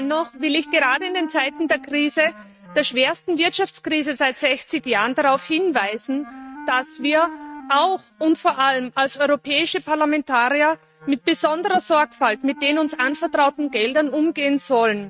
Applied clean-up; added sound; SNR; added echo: neural mask model RNNoise.